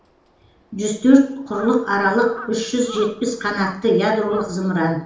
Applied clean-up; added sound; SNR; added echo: none; Crow; 20 dB; reverberation time 0.4 s.